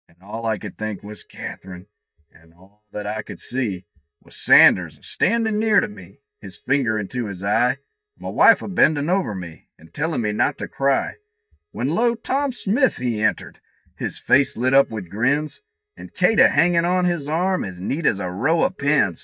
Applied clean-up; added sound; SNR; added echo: neural mask model DeepFilterNet 3.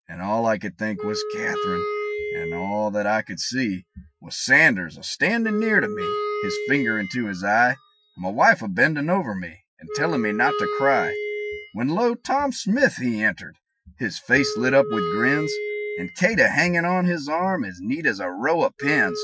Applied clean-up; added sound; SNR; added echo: classical method Wiener filter.